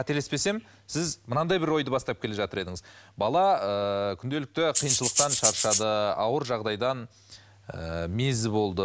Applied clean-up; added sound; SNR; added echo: none; Rattle (instrument); -2 dB; none.